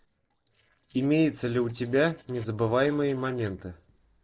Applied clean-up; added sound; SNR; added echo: neural separator model SepFormer DNS4.